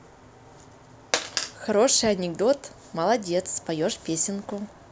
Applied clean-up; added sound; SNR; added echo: none; none; none; none.